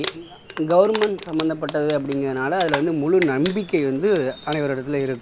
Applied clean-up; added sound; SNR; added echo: none; Crumpling, crinkling; 14 dB; none.